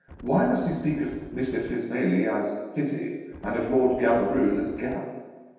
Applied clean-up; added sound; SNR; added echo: none; Wind; 19 dB; reverberation time 1.2 s.